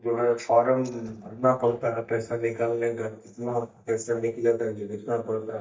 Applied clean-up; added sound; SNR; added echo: neural mask model DeepFilterNet 3.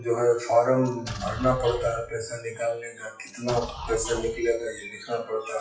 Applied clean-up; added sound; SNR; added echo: classical method WPE with log-MMSE.